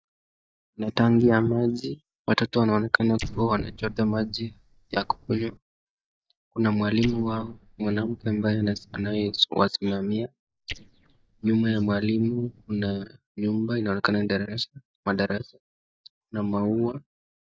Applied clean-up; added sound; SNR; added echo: neural mask model DeepFilterNet 3.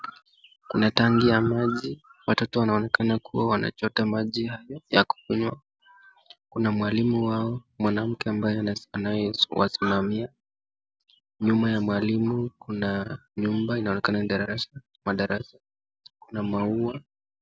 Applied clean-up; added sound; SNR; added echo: none; none; none; none.